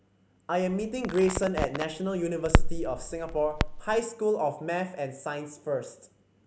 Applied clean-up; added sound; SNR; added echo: none; Crackle; -1 dB; none.